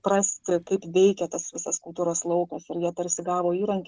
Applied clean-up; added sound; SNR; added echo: none; none; none; none.